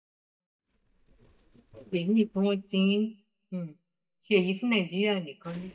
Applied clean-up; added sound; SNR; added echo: neural mask model DeepFilterNet 3.